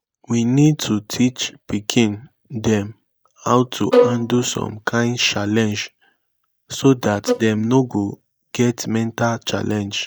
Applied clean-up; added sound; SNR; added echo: neural mask model DeepFilterNet 3.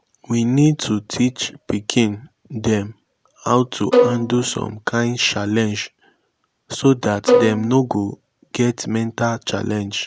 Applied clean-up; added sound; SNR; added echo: none; Bowed string instrument; -1 dB; none.